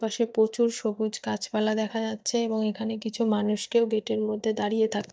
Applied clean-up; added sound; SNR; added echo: neural mask model DeepFilterNet 3.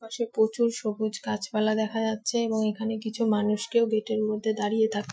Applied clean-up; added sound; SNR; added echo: classical method Wiener filter.